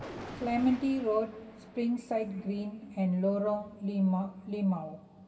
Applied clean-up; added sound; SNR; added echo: none; Thunder; 18 dB; reverberation time 2.8 s.